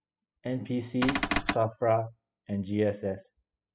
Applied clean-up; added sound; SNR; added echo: classical method spectral subtraction.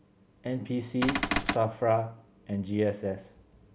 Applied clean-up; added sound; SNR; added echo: none; Cupboard open or close / Door; -2 dB; none.